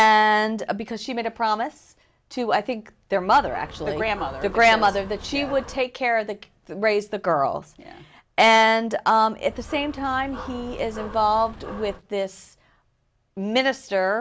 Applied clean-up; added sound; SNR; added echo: none; Dog; 15 dB; none.